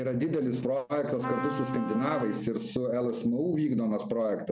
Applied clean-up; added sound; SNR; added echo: none; Trumpet; 8 dB; none.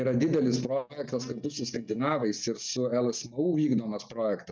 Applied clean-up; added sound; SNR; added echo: neural mask model DeepFilterNet 3.